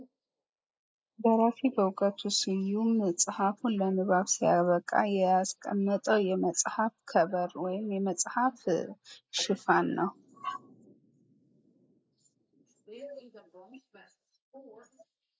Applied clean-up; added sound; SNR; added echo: neural mask model Resemble Enhance denoiser.